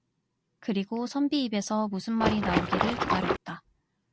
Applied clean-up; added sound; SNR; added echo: none; Water / Splash, splatter; -3 dB; none.